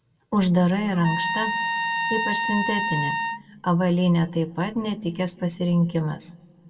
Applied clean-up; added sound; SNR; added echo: none; Trumpet; 2 dB; reverberation time 1.5 s.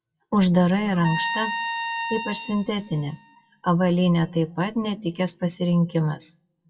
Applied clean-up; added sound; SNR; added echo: classical method WPE with log-MMSE.